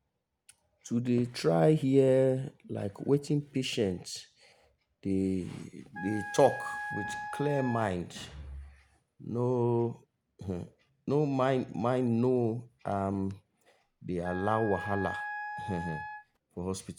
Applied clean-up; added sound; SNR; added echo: none; Wind instrument, woodwind instrument; 9 dB; none.